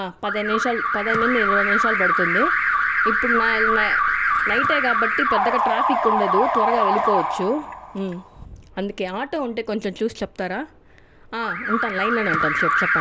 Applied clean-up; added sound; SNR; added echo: none; Alarm; -4 dB; none.